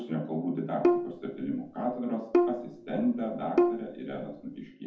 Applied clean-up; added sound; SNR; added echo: none; Bowed string instrument; -3 dB; reverberation time 0.6 s.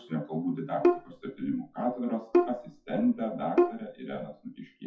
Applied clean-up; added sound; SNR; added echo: classical method WPE with log-MMSE.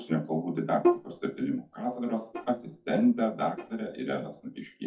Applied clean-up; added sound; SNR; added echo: neural mask model DeepFilterNet 3.